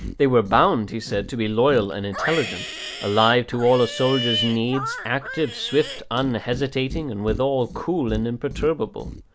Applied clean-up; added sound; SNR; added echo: none; Livestock, farm animals, working animals; 10 dB; none.